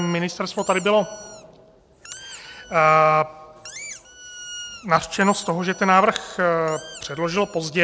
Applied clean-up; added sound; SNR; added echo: none; Squeak; 19 dB; none.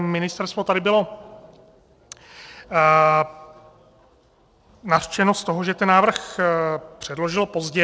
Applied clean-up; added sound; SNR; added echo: none; none; none; none.